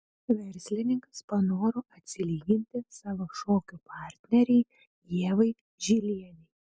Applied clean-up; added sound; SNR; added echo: none; none; none; none.